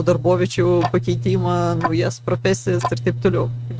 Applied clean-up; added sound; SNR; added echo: neural mask model RNNoise.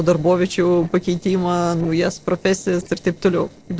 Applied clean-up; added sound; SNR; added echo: neural separator model SepFormer DNS4.